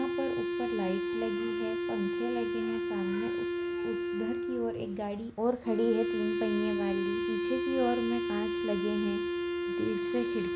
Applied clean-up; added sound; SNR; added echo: none; Wind instrument, woodwind instrument; -2 dB; none.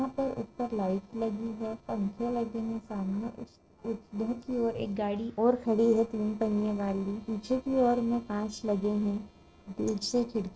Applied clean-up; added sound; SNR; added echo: neural separator model SepFormer DNS4.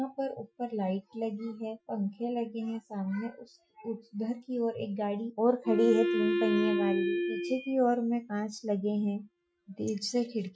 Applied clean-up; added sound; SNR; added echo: classical method Wiener filter.